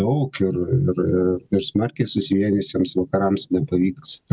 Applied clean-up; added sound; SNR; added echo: none; none; none; none.